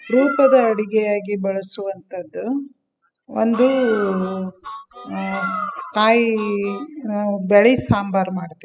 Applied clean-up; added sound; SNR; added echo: classical method spectral subtraction.